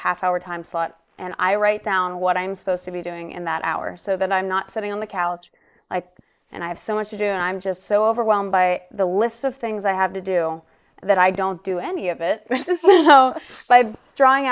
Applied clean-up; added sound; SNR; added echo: neural mask model Resemble Enhance denoiser.